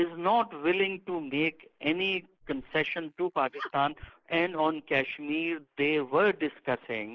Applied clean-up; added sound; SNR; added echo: neural mask model Resemble Enhance denoiser.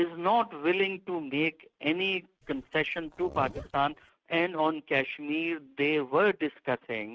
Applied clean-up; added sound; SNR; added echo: neural mask model RNNoise.